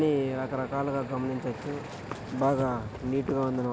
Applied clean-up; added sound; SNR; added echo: none; Run; 17 dB; none.